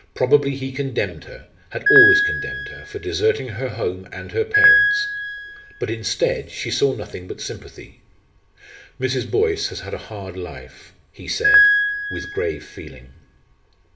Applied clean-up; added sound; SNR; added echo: none; Piano; -5 dB; reverberation time 1.1 s.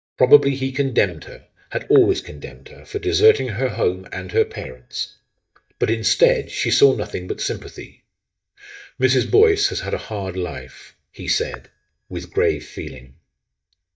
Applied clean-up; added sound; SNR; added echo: neural mask model DeepFilterNet 3.